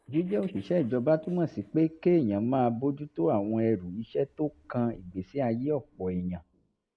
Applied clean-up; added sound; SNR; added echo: neural mask model Resemble Enhance denoiser.